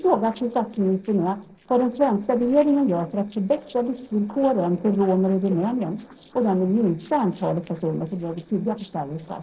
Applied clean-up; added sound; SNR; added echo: neural separator model SepFormer DNS4.